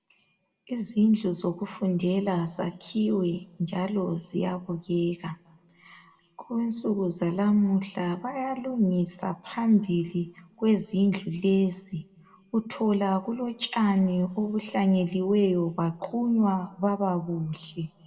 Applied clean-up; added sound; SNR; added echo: none; none; none; reverberation time 1.7 s.